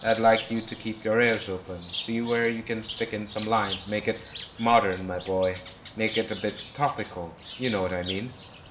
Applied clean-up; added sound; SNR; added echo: none; Bird; 12 dB; reverberation time 1.1 s.